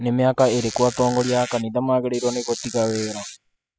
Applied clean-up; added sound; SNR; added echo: classical method spectral subtraction.